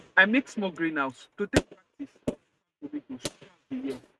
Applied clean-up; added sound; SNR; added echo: neural mask model RNNoise.